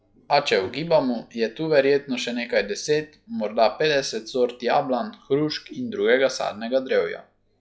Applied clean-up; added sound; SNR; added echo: classical method log-MMSE.